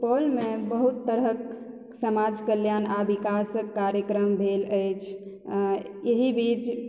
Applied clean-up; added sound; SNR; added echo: none; none; none; none.